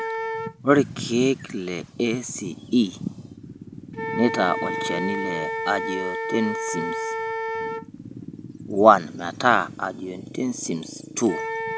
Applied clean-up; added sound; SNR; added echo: none; Wind instrument, woodwind instrument; 7 dB; none.